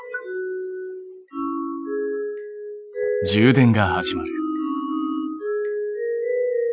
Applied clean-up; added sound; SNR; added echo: classical method Wiener filter.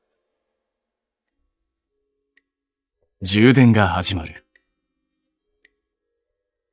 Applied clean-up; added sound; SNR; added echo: neural mask model DeepFilterNet 3.